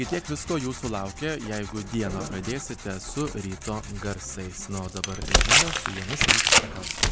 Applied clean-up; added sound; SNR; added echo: none; Tearing; -5 dB; none.